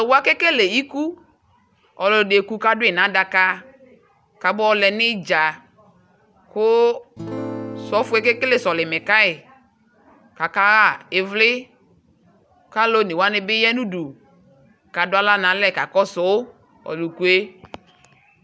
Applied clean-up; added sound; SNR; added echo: none; Acoustic guitar / Strum; 12 dB; none.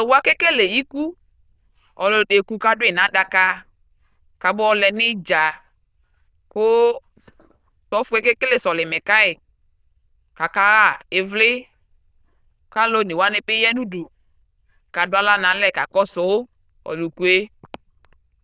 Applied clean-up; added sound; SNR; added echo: neural diffusion model UNIVERSE++.